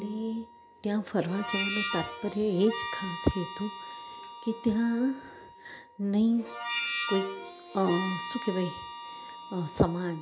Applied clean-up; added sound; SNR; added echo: none; Harmonica; 8 dB; none.